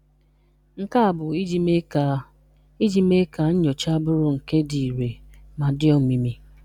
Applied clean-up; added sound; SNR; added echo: none; none; none; none.